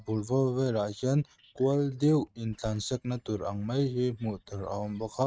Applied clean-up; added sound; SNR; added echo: neural mask model RNNoise.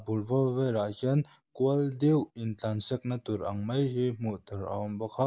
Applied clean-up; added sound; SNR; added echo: none; none; none; none.